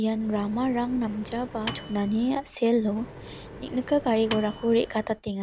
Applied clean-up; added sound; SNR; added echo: none; Microwave oven; 14 dB; none.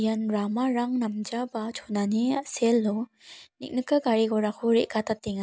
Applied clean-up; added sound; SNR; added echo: none; none; none; none.